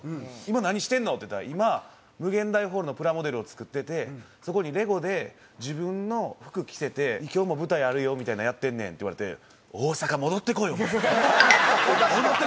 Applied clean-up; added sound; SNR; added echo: none; none; none; none.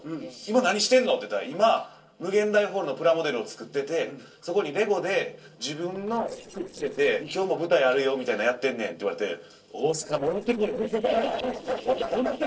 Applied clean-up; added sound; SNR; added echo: neural separator model SepFormer DNS4.